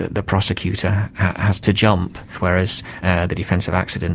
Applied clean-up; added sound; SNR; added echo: none; none; none; none.